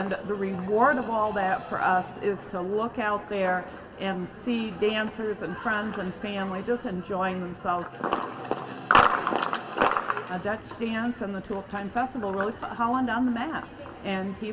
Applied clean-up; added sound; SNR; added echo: none; Fart; 19 dB; reverberation time 1.3 s.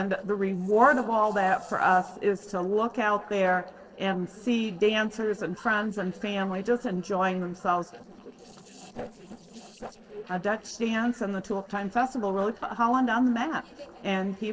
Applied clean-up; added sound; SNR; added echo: neural separator model SepFormer DNS4.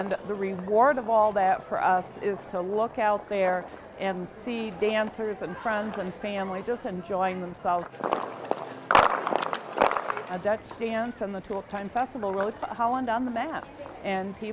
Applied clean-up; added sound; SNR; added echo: none; none; none; none.